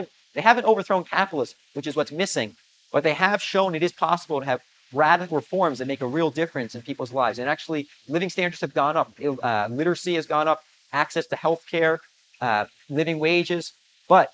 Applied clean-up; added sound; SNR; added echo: neural mask model Resemble Enhance denoiser.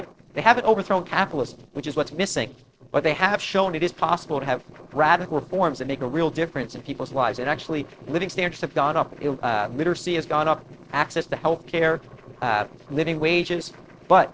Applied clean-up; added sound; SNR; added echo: neural separator model SepFormer DNS4.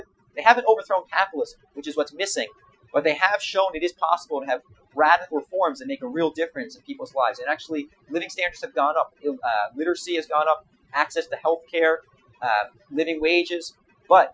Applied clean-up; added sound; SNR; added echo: classical method Wiener filter.